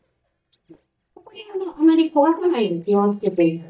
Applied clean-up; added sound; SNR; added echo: neural mask model DeepFilterNet 3.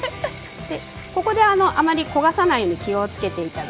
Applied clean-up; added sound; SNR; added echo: none; none; none; none.